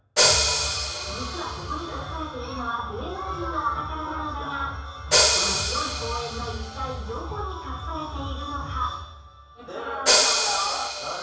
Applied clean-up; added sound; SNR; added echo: none; Hi-hat; -4 dB; reverberation time 0.7 s.